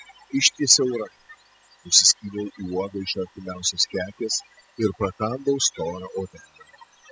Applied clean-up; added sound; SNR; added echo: classical method spectral subtraction.